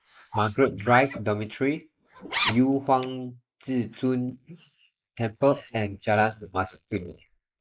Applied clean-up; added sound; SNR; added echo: neural mask model Resemble Enhance denoiser.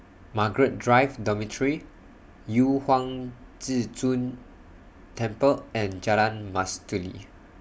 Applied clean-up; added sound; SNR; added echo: none; none; none; none.